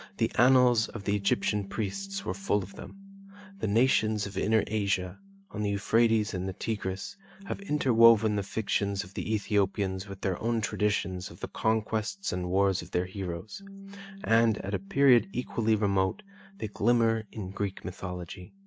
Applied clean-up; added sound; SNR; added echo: neural mask model RNNoise.